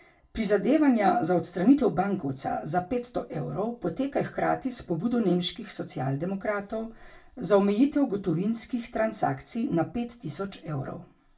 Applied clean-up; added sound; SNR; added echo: none; none; none; reverberation time 0.2 s.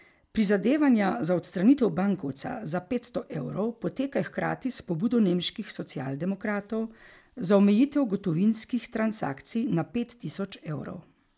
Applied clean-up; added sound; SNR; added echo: none; none; none; none.